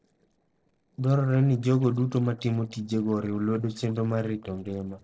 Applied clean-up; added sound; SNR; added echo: neural separator model SepFormer DNS4.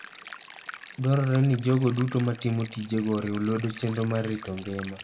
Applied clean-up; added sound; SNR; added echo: none; Stream; 16 dB; reverberation time 0.6 s.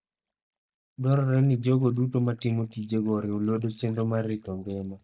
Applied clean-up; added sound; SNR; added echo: neural mask model DeepFilterNet 3.